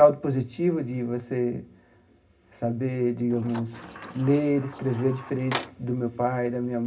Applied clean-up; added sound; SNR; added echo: none; Sliding door; 13 dB; reverberation time 0.4 s.